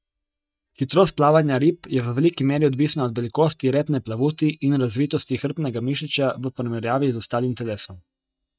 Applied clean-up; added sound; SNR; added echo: neural mask model DeepFilterNet 3.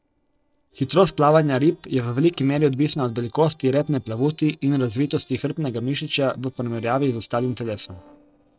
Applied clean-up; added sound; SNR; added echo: neural separator model SepFormer DNS4.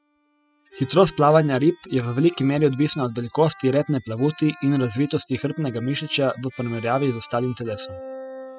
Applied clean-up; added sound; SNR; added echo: classical method spectral subtraction.